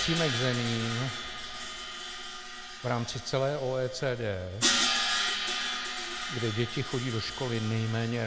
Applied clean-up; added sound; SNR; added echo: none; Crash cymbal; 1 dB; none.